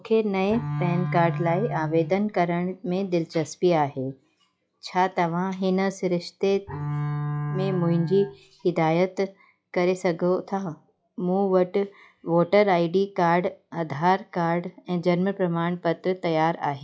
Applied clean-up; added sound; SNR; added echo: classical method log-MMSE.